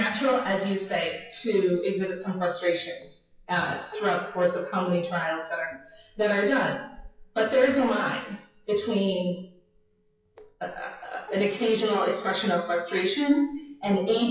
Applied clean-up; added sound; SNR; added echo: classical method WPE with log-MMSE.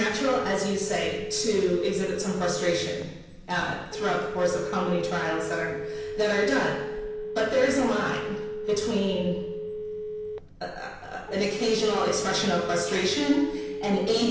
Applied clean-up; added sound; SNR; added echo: none; Telephone; 7 dB; reverberation time 0.9 s.